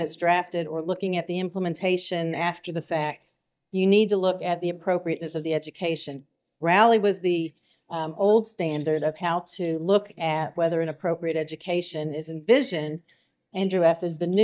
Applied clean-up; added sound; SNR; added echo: neural mask model DeepFilterNet 3.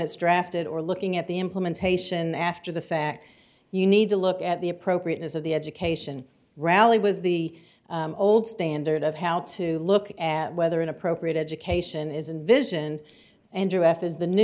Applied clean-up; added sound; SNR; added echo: none; none; none; none.